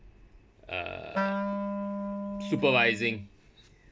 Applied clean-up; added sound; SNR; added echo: none; Wind instrument, woodwind instrument; 2 dB; none.